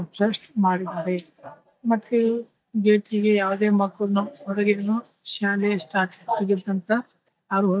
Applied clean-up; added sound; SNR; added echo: neural mask model DeepFilterNet 3.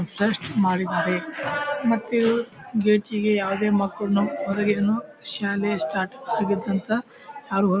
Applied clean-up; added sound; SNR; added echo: none; none; none; none.